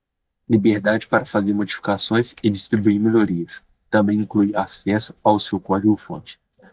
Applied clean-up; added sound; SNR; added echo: neural mask model DeepFilterNet 3.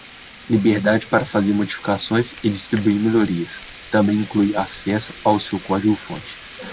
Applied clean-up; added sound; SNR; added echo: none; Frying (food); 19 dB; none.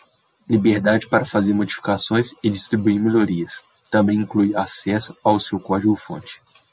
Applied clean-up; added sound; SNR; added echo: none; none; none; none.